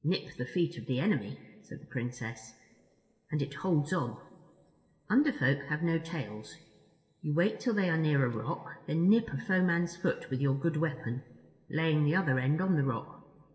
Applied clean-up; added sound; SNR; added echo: neural separator model SepFormer DNS4.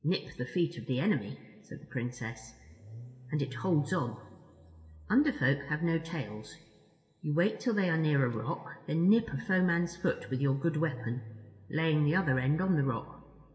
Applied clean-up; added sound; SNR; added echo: none; Engine starting / Car; 19 dB; reverberation time 1.6 s.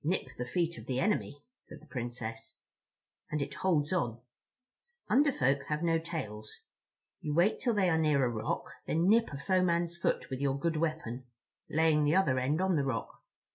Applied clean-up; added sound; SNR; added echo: none; none; none; none.